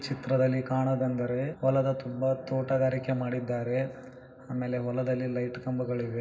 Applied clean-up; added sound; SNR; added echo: none; none; none; reverberation time 0.4 s.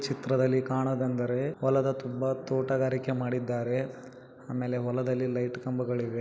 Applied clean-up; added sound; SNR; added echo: none; none; none; none.